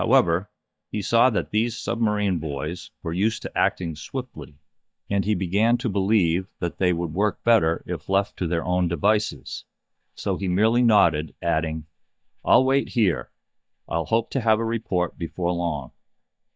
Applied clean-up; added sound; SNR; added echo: neural mask model DeepFilterNet 3.